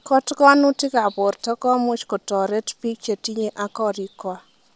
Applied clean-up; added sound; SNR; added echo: none; none; none; none.